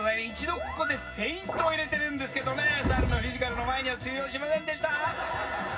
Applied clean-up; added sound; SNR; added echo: none; Wind instrument, woodwind instrument; 17 dB; reverberation time 0.4 s.